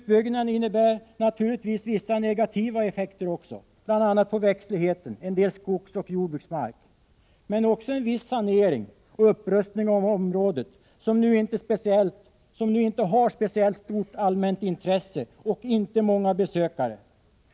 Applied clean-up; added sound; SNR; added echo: none; none; none; none.